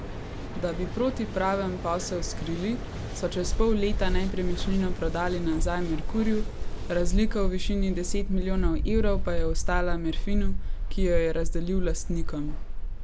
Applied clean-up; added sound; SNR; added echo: none; Mechanical fan; -3 dB; none.